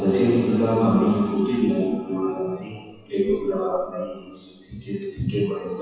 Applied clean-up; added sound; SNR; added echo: classical method WPE with log-MMSE.